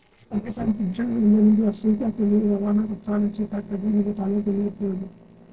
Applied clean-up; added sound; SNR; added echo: neural separator model SepFormer DNS4.